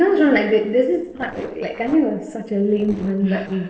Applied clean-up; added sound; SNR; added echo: neural separator model SepFormer DNS4.